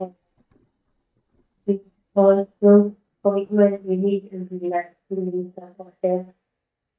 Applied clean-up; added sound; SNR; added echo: neural mask model DeepFilterNet 3.